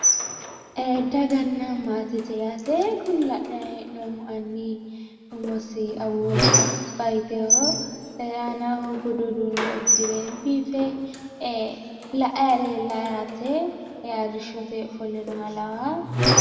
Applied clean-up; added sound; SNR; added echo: none; Squeak; 1 dB; reverberation time 2.1 s.